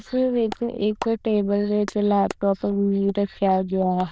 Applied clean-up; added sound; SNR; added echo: neural diffusion model UNIVERSE++.